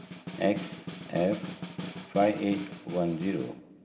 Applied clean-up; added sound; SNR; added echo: none; Snare drum; 10 dB; reverberation time 2.7 s.